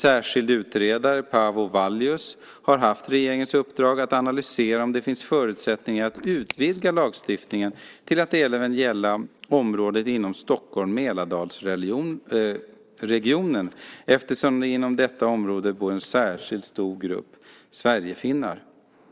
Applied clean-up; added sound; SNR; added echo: neural mask model Resemble Enhance denoiser.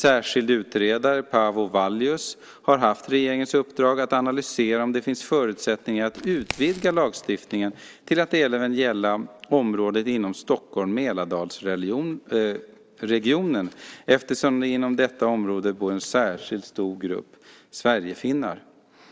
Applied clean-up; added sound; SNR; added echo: none; Crack; 15 dB; none.